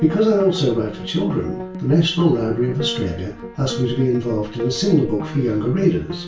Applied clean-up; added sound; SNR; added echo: none; Piano; 11 dB; reverberation time 0.3 s.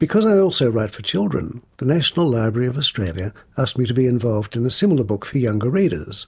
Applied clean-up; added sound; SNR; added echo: none; none; none; none.